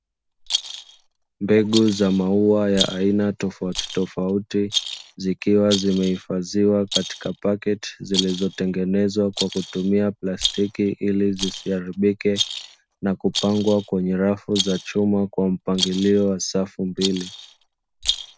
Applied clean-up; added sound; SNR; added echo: none; Rattle; 10 dB; none.